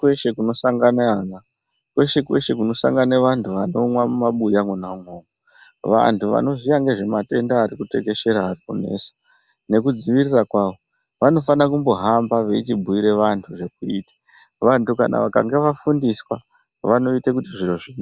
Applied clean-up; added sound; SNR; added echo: none; none; none; none.